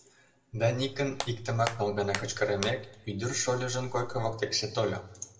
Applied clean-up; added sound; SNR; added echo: none; Hands; 10 dB; reverberation time 0.7 s.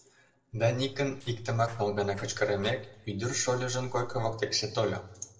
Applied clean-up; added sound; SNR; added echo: neural separator model SepFormer DNS4.